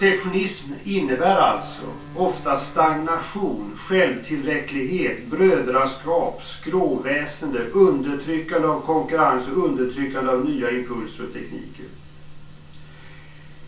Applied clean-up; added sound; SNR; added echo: none; Wind instrument, woodwind instrument; 20 dB; reverberation time 0.3 s.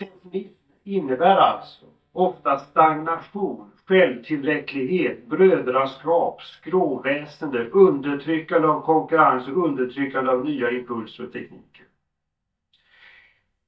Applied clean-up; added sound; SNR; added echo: neural mask model DeepFilterNet 3.